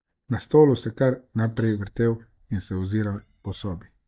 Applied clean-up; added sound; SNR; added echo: neural mask model DeepFilterNet 3.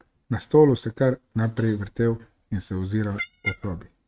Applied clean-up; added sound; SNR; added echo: neural mask model RNNoise.